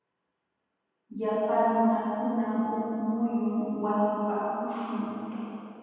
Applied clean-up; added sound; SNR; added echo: none; none; none; reverberation time 2.1 s.